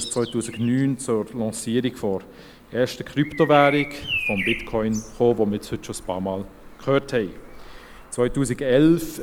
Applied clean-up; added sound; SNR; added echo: none; Bird vocalization, bird call, bird song; 12 dB; none.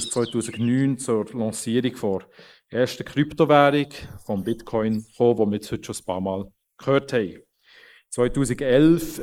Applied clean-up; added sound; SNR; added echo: neural mask model Resemble Enhance denoiser.